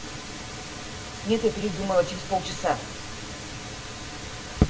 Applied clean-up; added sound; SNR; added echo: none; none; none; reverberation time 0.7 s.